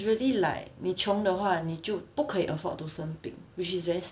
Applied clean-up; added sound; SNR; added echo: none; none; none; none.